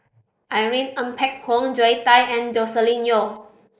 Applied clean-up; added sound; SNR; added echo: neural mask model Resemble Enhance denoiser.